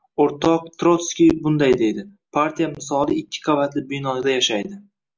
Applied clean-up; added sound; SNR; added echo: none; none; none; none.